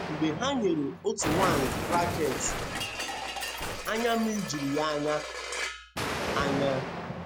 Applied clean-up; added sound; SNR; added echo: none; Explosion; 2 dB; none.